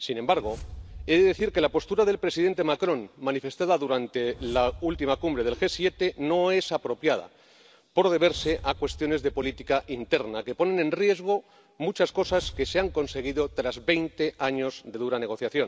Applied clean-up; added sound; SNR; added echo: none; Whoosh, swoosh, swish; 19 dB; none.